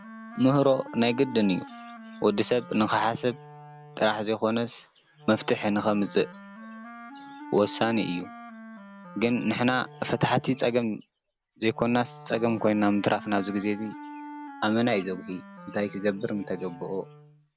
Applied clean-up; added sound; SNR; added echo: none; Wind instrument, woodwind instrument; 17 dB; none.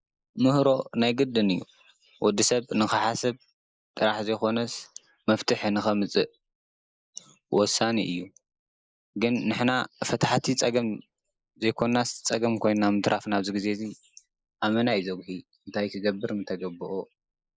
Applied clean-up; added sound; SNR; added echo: neural mask model Resemble Enhance denoiser.